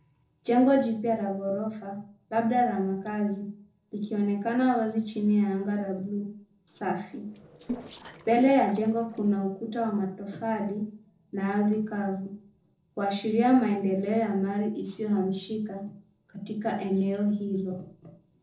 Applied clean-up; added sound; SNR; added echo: neural separator model SepFormer DNS4.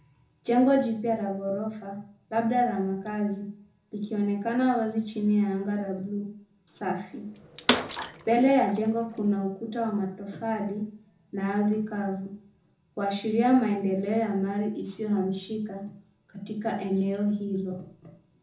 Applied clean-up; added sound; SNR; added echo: none; Bathtub (filling or washing) / Water / Splash, splatter; 5 dB; reverberation time 0.6 s.